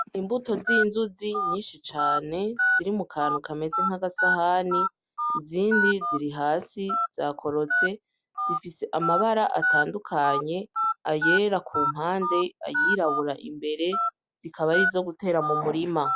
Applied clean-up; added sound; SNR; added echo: none; Telephone; 1 dB; none.